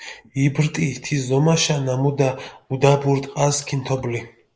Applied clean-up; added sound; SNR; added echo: neural mask model Resemble Enhance denoiser.